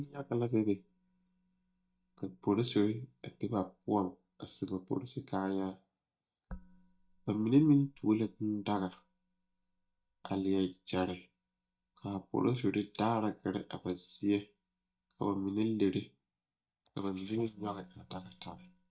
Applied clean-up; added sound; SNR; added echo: neural mask model DeepFilterNet 3.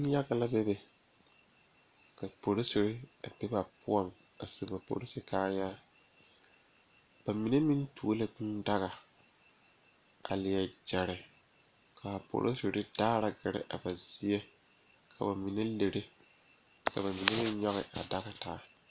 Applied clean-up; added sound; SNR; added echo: none; none; none; none.